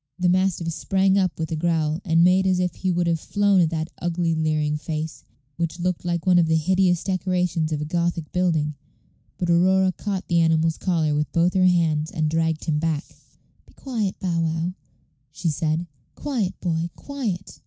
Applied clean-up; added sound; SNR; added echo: none; none; none; none.